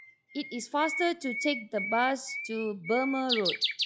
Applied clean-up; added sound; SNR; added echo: classical method log-MMSE.